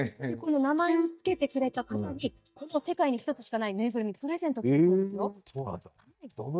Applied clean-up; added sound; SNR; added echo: neural mask model DeepFilterNet 3.